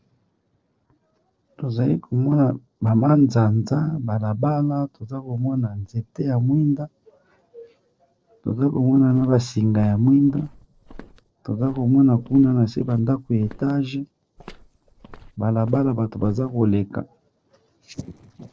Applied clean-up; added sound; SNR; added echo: neural separator model SepFormer DNS4.